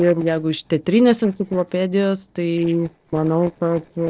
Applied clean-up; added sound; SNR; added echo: neural separator model SepFormer DNS4.